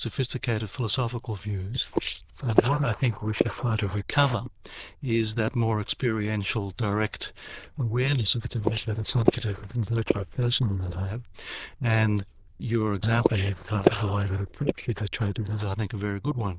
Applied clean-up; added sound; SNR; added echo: neural diffusion model UNIVERSE++.